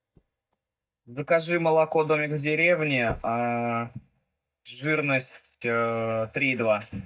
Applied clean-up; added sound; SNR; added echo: neural mask model DeepFilterNet 3.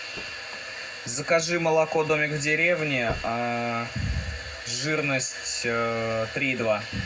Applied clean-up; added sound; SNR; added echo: none; Slam / Car; 18 dB; reverberation time 0.3 s.